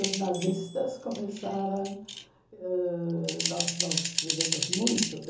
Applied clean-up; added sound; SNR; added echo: none; Typing; 2 dB; reverberation time 0.6 s.